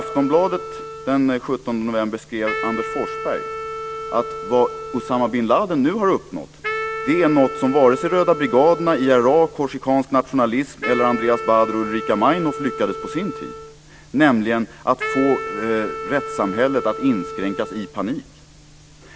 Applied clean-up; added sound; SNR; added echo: none; Wind instrument, woodwind instrument; 10 dB; none.